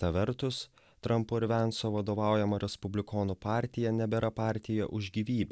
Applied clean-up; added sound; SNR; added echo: none; none; none; none.